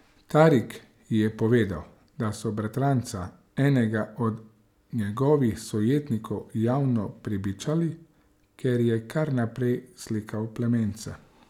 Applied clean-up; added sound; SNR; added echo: none; none; none; none.